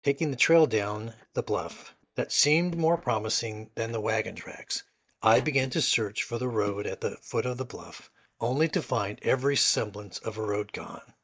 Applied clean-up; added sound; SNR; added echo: neural mask model DeepFilterNet 3.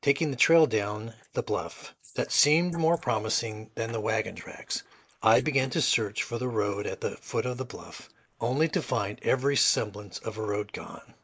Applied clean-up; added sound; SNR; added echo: neural mask model Resemble Enhance denoiser.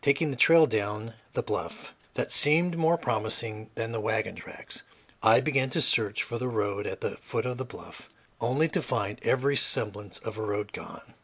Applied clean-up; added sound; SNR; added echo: none; none; none; none.